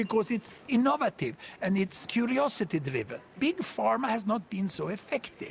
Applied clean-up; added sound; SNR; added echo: none; none; none; none.